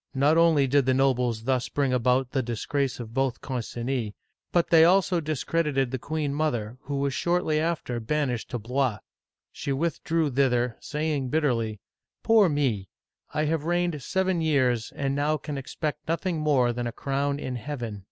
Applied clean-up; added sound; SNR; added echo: none; none; none; none.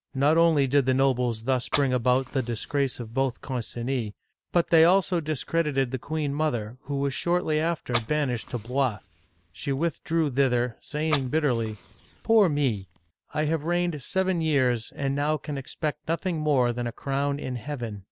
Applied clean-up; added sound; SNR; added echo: none; Fire; 13 dB; none.